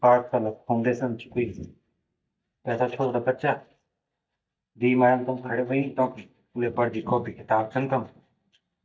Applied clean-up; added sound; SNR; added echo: neural mask model DeepFilterNet 3.